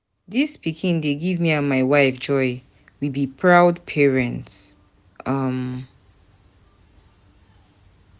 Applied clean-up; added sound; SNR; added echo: none; none; none; none.